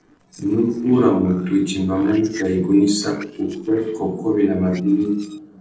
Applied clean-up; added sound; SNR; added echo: neural separator model SepFormer DNS4.